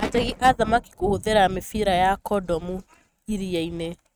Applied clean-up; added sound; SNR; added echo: neural mask model RNNoise.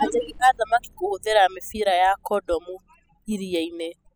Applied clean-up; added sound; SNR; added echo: classical method spectral subtraction.